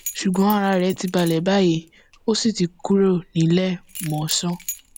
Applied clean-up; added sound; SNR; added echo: none; Keys jangling; 17 dB; none.